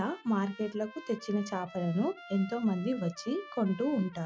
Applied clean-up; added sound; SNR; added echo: none; Trumpet; 18 dB; none.